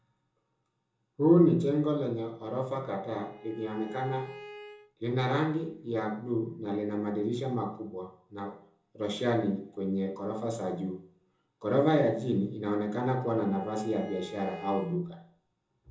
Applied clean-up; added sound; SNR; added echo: none; Bowed string instrument; 18 dB; reverberation time 0.6 s.